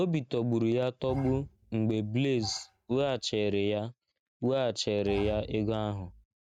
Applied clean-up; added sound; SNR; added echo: neural mask model RNNoise.